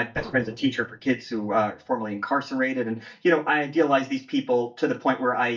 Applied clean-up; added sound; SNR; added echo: neural mask model DeepFilterNet 3.